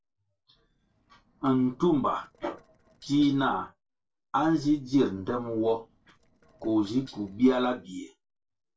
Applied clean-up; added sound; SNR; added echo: neural separator model SepFormer DNS4.